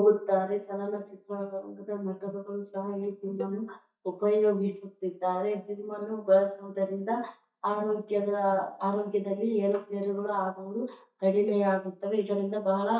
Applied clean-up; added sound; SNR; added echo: neural mask model DeepFilterNet 3.